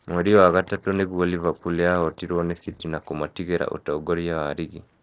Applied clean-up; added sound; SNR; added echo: neural separator model SepFormer DNS4.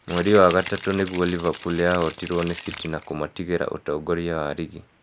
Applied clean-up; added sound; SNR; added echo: none; Rattle (instrument); 14 dB; none.